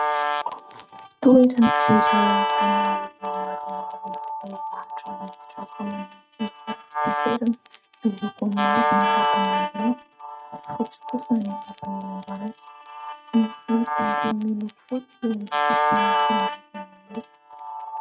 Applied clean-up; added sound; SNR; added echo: neural mask model RNNoise.